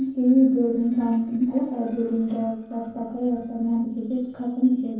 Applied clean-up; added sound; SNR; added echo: neural separator model SepFormer DNS4.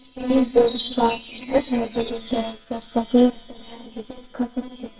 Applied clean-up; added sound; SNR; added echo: neural separator model SepFormer WHAMR!.